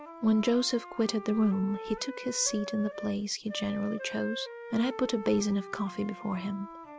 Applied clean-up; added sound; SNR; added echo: none; Wind instrument, woodwind instrument; 12 dB; none.